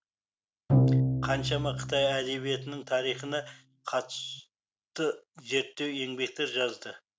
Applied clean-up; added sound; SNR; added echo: none; Bowed string instrument; -3 dB; none.